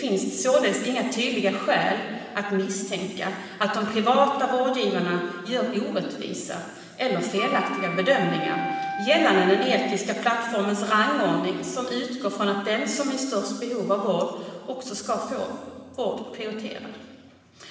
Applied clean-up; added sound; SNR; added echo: none; Wind instrument, woodwind instrument; 6 dB; reverberation time 1.7 s.